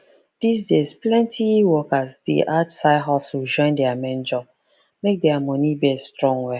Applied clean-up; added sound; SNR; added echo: none; none; none; none.